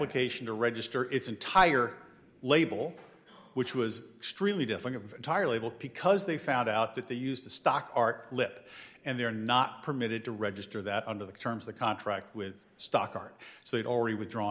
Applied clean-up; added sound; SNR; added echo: none; none; none; none.